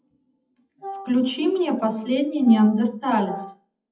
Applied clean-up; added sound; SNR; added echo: classical method WPE with log-MMSE.